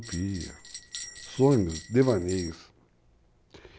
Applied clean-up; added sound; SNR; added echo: none; Bell; 14 dB; none.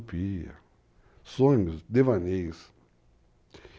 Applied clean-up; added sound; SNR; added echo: none; none; none; none.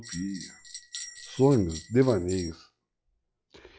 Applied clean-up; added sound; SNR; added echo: classical method log-MMSE.